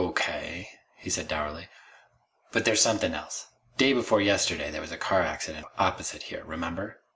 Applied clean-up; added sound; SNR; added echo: none; none; none; none.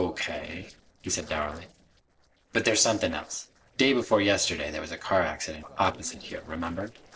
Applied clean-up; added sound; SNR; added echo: neural separator model SepFormer DNS4.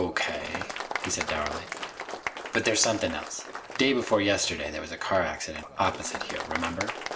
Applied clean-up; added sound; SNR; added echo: none; Applause; 7 dB; none.